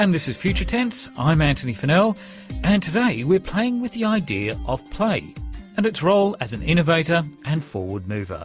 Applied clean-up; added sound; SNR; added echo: none; none; none; none.